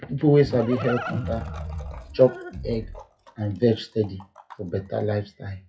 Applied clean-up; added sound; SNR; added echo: classical method WPE with log-MMSE.